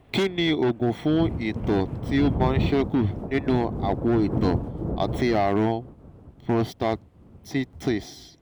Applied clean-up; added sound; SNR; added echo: none; Thunder; 6 dB; none.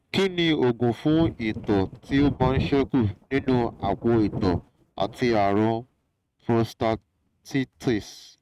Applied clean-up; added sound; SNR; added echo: neural mask model RNNoise.